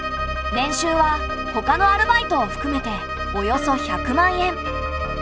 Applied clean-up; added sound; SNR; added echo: none; Bowed string instrument; 7 dB; none.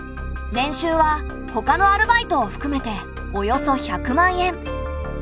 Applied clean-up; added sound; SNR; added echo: none; none; none; none.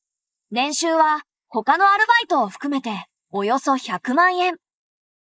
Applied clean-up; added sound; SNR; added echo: neural mask model Resemble Enhance denoiser.